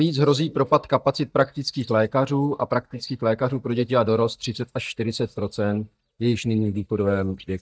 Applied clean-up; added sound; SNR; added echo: neural mask model DeepFilterNet 3.